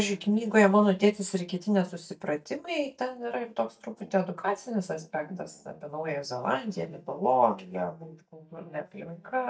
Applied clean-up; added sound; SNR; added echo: neural mask model DeepFilterNet 3.